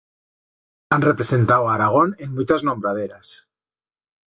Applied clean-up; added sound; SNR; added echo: none; none; none; none.